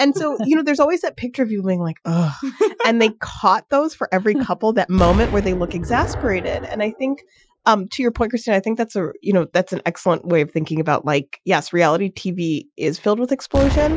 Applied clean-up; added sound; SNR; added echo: classical method Wiener filter.